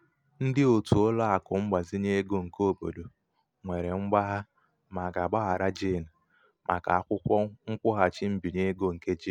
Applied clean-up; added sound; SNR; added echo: none; none; none; none.